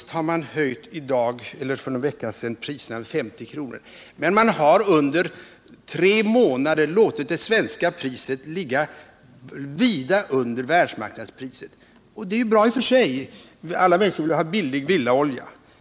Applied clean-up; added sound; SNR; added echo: none; none; none; none.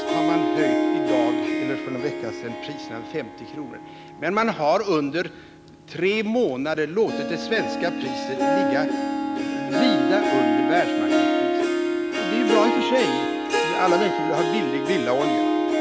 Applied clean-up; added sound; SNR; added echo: none; Harp; -2 dB; none.